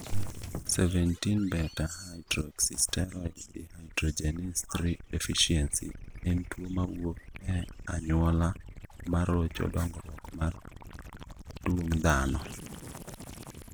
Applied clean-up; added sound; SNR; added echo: none; Gurgling / Liquid + Squeak; 14 dB; none.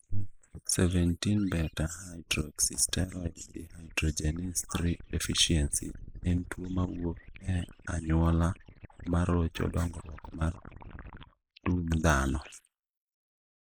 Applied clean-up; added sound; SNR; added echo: neural mask model Resemble Enhance denoiser.